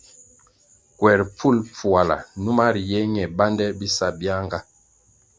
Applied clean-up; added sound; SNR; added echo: none; none; none; none.